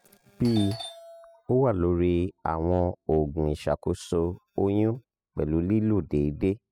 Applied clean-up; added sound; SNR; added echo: classical method spectral subtraction.